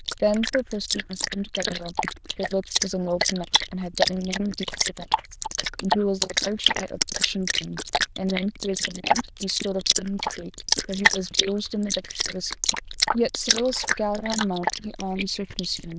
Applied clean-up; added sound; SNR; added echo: neural diffusion model UNIVERSE++.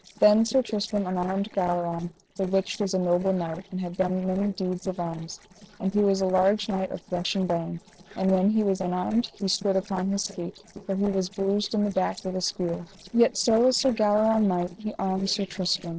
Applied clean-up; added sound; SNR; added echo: neural separator model SepFormer DNS4.